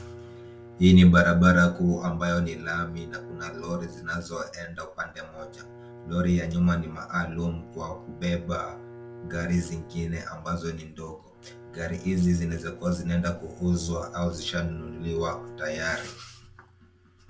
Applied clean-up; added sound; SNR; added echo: none; Bowed string instrument; 18 dB; reverberation time 0.2 s.